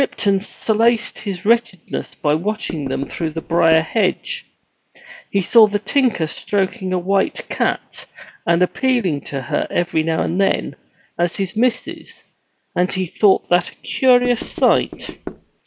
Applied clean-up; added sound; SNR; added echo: none; Knock / Wood; 13 dB; none.